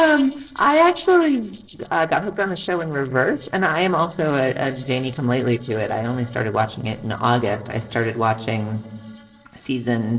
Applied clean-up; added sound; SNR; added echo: neural separator model SepFormer DNS4.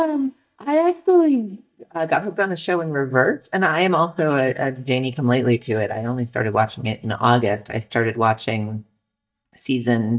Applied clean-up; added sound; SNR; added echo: neural mask model DeepFilterNet 3.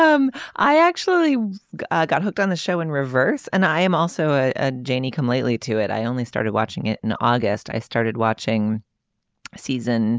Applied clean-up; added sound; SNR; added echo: none; none; none; none.